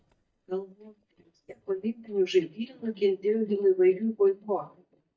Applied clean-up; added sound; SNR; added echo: neural mask model DeepFilterNet 3.